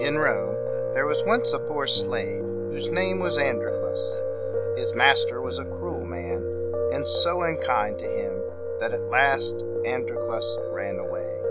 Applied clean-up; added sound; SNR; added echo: none; Piano; 0 dB; none.